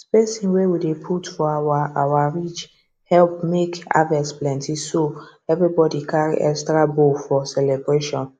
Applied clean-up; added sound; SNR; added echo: neural mask model Resemble Enhance denoiser.